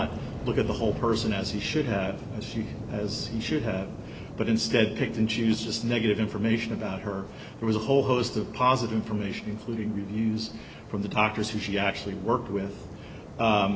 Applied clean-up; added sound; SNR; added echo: none; Waves, surf; 12 dB; none.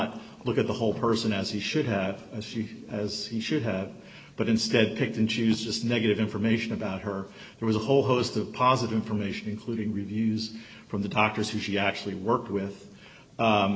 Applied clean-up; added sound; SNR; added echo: none; none; none; none.